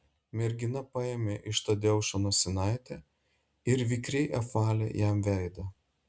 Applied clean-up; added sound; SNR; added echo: none; none; none; none.